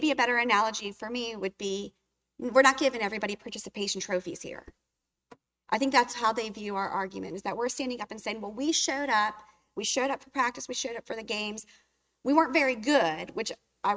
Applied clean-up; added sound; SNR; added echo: neural mask model RNNoise.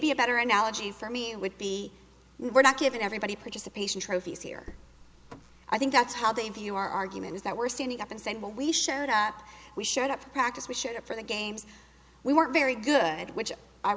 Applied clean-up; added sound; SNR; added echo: none; Car; 19 dB; none.